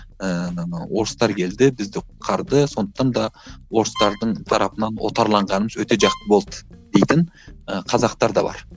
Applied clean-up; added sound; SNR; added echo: none; Bowed string instrument; 11 dB; none.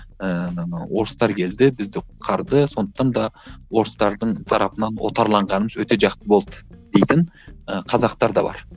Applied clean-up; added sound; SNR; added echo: none; none; none; none.